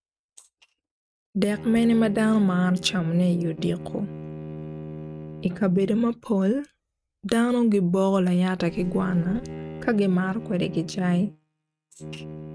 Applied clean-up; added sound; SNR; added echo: neural mask model RNNoise.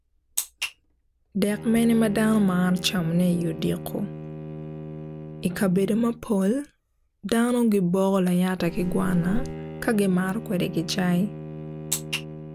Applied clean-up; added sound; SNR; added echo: none; Bowed string instrument + Wind; 11 dB; none.